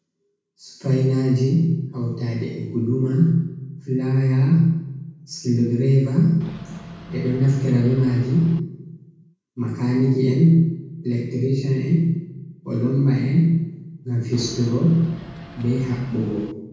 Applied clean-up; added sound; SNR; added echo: none; Boat, Water vehicle; 19 dB; reverberation time 1.2 s.